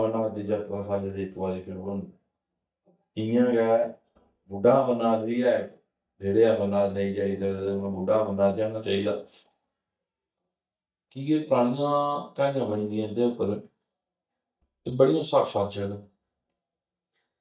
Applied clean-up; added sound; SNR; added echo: neural mask model DeepFilterNet 3.